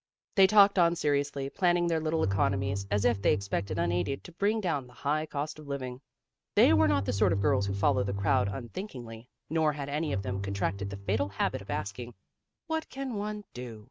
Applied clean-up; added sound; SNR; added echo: neural mask model RNNoise.